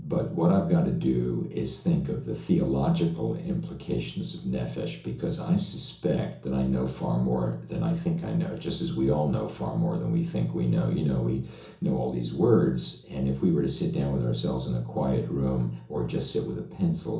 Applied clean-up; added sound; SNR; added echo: none; none; none; reverberation time 0.7 s.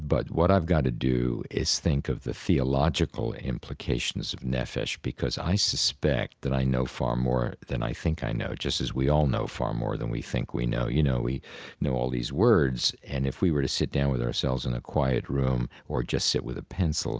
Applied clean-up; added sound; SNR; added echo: none; none; none; none.